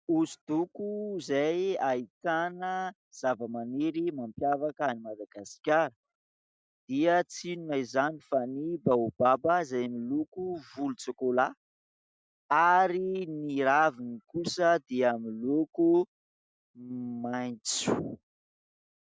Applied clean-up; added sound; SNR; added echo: none; none; none; none.